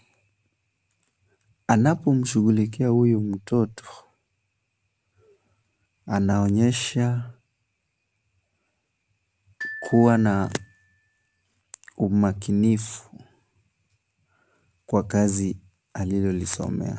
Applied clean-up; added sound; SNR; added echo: none; Glockenspiel; 15 dB; none.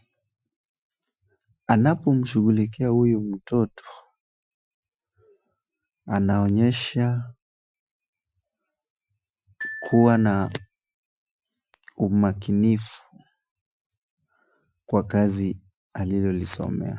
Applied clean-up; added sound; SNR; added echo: classical method Wiener filter.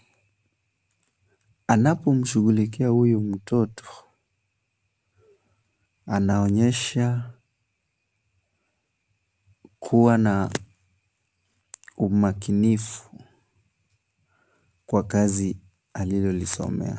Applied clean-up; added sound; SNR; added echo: none; none; none; none.